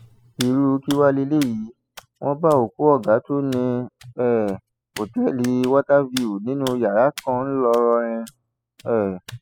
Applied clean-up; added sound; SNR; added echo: classical method spectral subtraction.